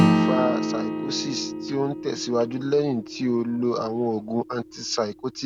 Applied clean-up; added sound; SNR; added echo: none; Acoustic guitar / Strum; 1 dB; none.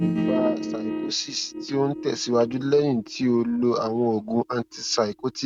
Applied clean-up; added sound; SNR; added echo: neural mask model RNNoise.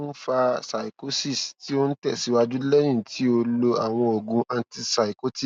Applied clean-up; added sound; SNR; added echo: none; none; none; none.